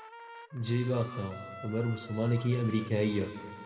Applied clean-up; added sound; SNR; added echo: none; Trumpet; 16 dB; reverberation time 1.6 s.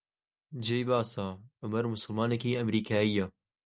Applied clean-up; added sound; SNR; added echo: none; none; none; none.